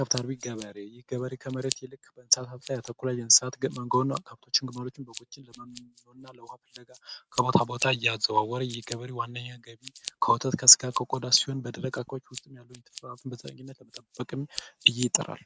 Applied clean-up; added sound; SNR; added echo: neural mask model RNNoise.